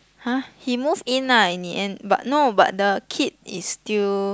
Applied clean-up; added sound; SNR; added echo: none; none; none; none.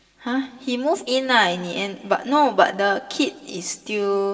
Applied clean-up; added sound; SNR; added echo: none; none; none; reverberation time 1.4 s.